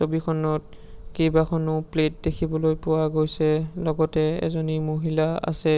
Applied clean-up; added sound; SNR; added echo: none; none; none; none.